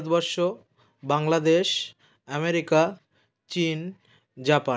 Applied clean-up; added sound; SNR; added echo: none; none; none; none.